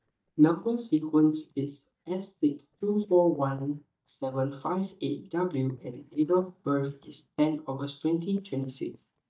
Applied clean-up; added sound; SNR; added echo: neural mask model DeepFilterNet 3.